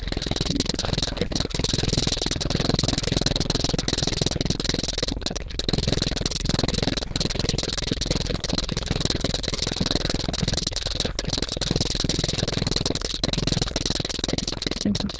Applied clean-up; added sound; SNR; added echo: neural diffusion model UNIVERSE++.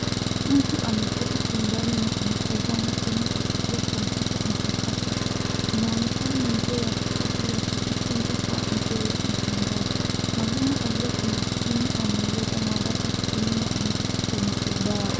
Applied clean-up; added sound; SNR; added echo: none; Engine; -5 dB; none.